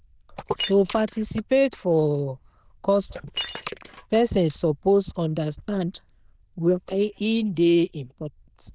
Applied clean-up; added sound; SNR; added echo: neural diffusion model UNIVERSE++.